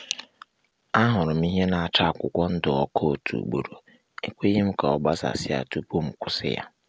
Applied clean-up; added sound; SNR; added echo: none; none; none; none.